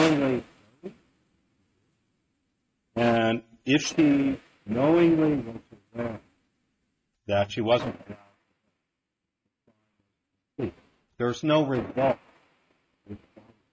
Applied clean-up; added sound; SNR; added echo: neural mask model RNNoise.